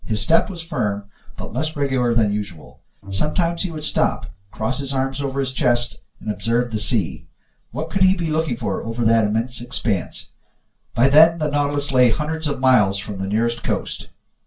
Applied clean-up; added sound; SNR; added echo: none; Bowed string instrument; 17 dB; reverberation time 0.2 s.